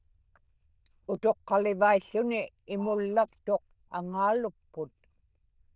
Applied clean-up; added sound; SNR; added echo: neural diffusion model UNIVERSE++.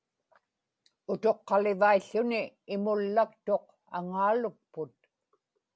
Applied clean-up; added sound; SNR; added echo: none; none; none; none.